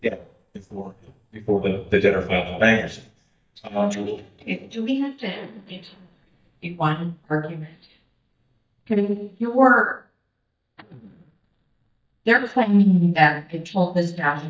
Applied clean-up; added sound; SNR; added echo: neural mask model DeepFilterNet 3.